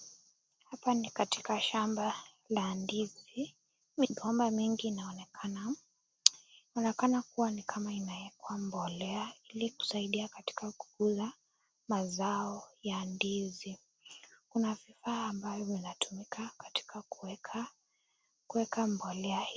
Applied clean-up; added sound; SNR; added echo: none; none; none; none.